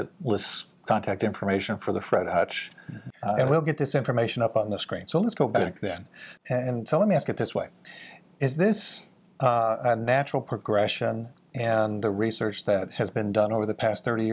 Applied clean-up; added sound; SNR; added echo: none; none; none; none.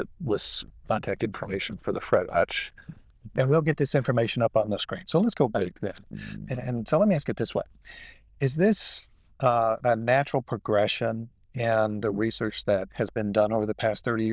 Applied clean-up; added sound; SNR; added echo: neural diffusion model UNIVERSE++.